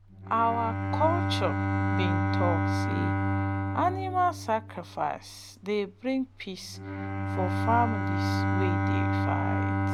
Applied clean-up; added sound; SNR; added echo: none; Bowed string instrument; -3 dB; none.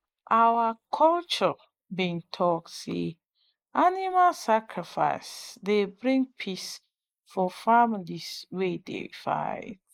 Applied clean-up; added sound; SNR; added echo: neural mask model Resemble Enhance denoiser.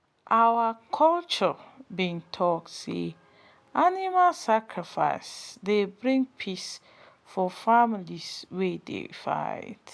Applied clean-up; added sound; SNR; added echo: none; none; none; none.